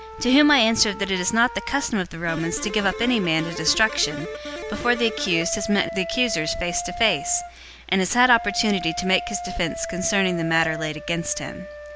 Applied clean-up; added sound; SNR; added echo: none; Electric guitar + Wind instrument, woodwind instrument; 11 dB; none.